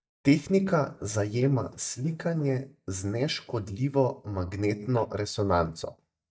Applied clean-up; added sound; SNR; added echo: neural mask model DeepFilterNet 3.